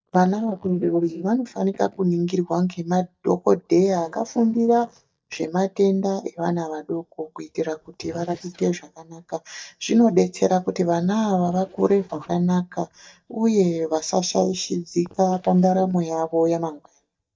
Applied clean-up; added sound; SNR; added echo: neural mask model DeepFilterNet 3.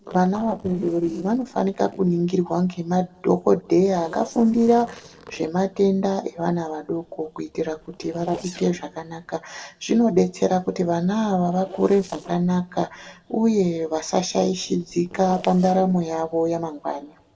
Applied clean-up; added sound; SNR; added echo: neural separator model SepFormer DNS4.